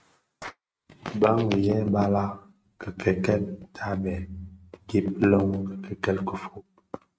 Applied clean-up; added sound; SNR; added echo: neural mask model RNNoise.